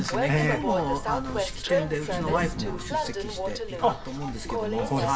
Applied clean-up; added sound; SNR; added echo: none; Train; 1 dB; reverberation time 0.2 s.